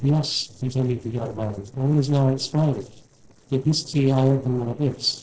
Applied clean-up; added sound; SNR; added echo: neural separator model SepFormer DNS4.